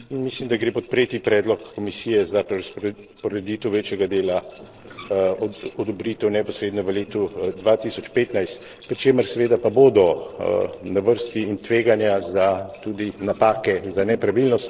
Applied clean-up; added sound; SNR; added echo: neural separator model SepFormer DNS4.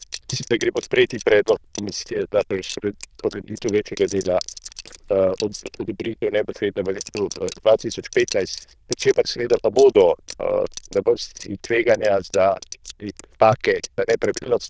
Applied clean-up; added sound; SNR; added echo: neural diffusion model UNIVERSE++.